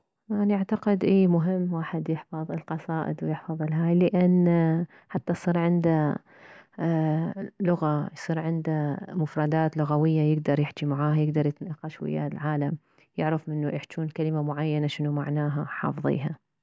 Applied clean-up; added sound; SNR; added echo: none; none; none; none.